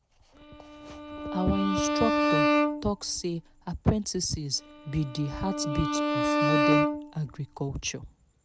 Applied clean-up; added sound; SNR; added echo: none; Bowed string instrument; -3 dB; none.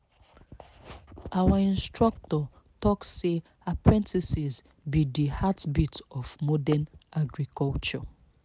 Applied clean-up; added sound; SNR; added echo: none; none; none; none.